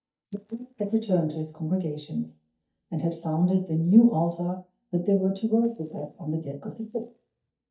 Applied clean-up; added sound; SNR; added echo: neural mask model DeepFilterNet 3.